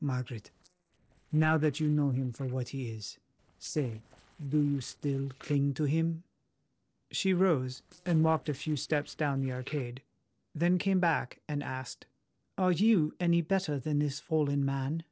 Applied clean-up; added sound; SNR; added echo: neural separator model SepFormer DNS4.